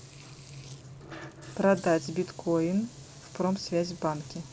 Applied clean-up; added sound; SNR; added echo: none; Frying (food); 16 dB; none.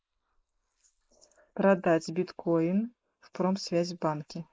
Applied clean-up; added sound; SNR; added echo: neural mask model Resemble Enhance denoiser.